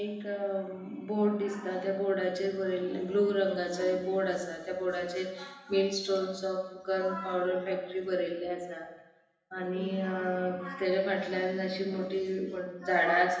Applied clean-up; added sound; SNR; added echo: none; none; none; reverberation time 1.0 s.